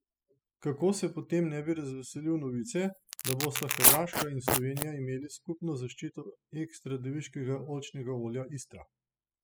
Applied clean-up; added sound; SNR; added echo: classical method spectral subtraction.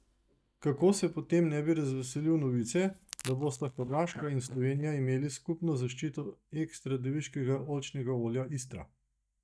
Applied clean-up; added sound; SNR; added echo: neural mask model DeepFilterNet 3.